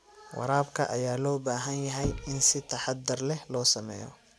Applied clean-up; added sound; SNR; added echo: none; Knock / Wood; 12 dB; none.